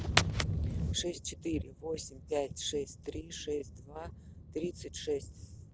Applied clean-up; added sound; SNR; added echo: none; none; none; none.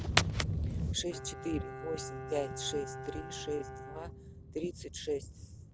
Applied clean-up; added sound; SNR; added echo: none; Bowed string instrument; 10 dB; none.